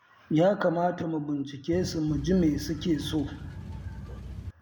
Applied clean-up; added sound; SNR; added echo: none; Boat, Water vehicle; 10 dB; none.